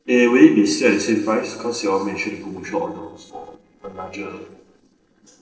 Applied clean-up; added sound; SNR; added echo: neural separator model SepFormer DNS4.